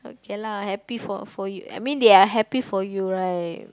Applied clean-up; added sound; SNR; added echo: none; none; none; none.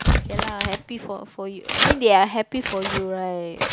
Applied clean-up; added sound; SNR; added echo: none; Tearing; 1 dB; none.